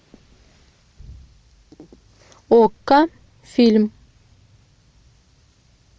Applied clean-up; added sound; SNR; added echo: none; none; none; none.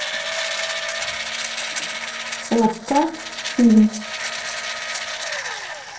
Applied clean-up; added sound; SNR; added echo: neural separator model SepFormer DNS4.